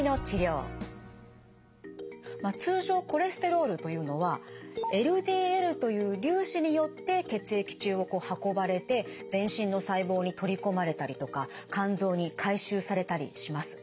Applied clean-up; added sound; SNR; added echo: none; none; none; none.